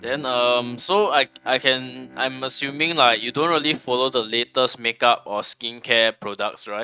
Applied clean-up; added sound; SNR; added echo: neural mask model RNNoise.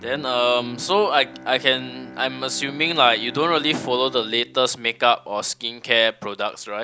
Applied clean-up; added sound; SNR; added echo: none; Bowed string instrument; 19 dB; none.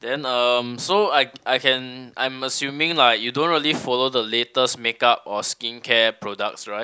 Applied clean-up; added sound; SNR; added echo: none; none; none; none.